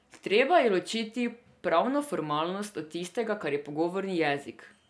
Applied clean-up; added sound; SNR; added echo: none; none; none; none.